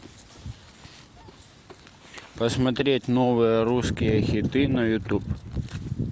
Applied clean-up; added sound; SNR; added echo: none; none; none; none.